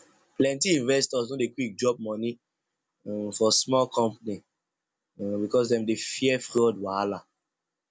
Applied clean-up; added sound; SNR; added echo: none; none; none; none.